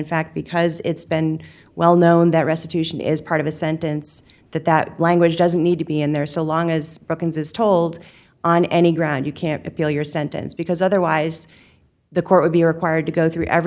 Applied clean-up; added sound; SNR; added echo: none; none; none; none.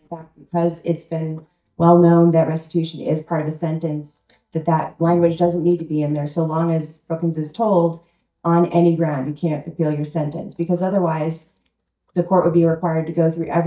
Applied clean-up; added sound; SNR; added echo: neural mask model DeepFilterNet 3.